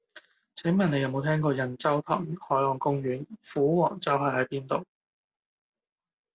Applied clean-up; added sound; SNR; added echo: none; none; none; none.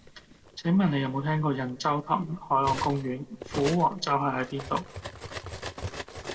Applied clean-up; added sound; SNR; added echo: none; Cutlery, silverware; 12 dB; reverberation time 0.2 s.